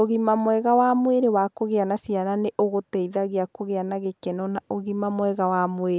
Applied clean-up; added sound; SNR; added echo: none; none; none; none.